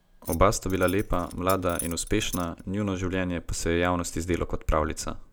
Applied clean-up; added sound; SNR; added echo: none; Keys jangling; 15 dB; none.